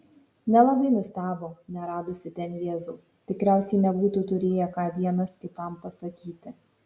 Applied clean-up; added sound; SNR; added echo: none; none; none; none.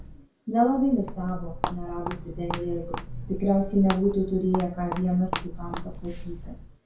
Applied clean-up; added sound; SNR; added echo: none; Walk, footsteps; 8 dB; reverberation time 0.3 s.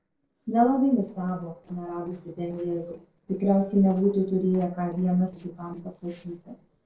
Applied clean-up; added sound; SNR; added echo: neural separator model SepFormer DNS4.